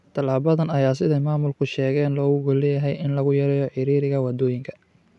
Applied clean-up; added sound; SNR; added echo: none; none; none; none.